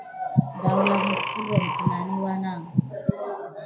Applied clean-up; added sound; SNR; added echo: none; Breathing; -3 dB; reverberation time 0.3 s.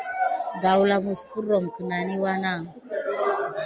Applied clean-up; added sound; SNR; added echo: none; none; none; none.